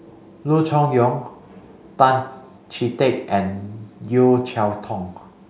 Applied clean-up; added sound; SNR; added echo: none; none; none; none.